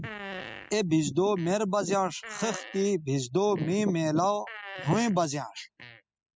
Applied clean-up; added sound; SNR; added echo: classical method spectral subtraction.